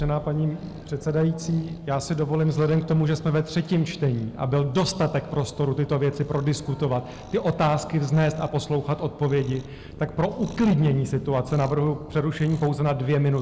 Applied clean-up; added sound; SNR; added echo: none; Cat; 19 dB; none.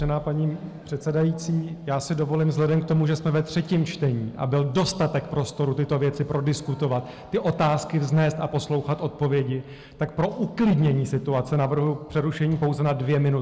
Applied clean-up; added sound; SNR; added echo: none; none; none; none.